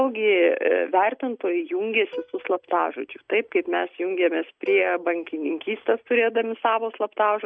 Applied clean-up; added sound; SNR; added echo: neural mask model RNNoise.